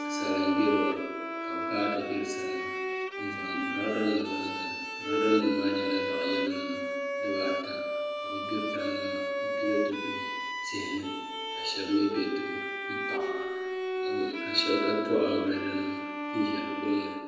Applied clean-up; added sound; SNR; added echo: none; Bowed string instrument; 1 dB; reverberation time 1.1 s.